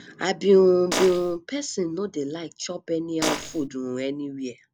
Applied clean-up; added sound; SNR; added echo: none; Fart; 4 dB; none.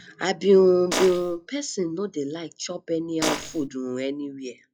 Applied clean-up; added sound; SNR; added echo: classical method log-MMSE.